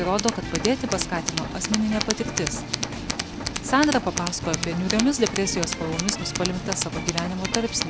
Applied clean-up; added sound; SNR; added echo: none; Tools; 5 dB; none.